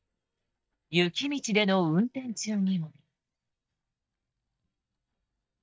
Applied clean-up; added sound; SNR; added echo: neural mask model DeepFilterNet 3.